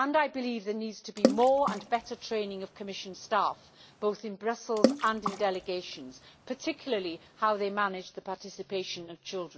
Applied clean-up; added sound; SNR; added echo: none; Water / Splash, splatter; 3 dB; none.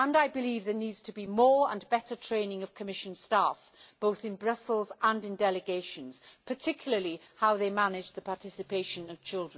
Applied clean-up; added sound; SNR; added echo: none; none; none; none.